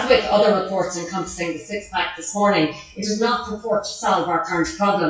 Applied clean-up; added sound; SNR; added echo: classical method WPE with log-MMSE.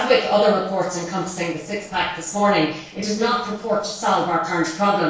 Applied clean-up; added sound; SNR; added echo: neural separator model SepFormer DNS4.